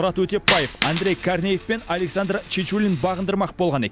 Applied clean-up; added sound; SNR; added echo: none; Coin (dropping); 8 dB; none.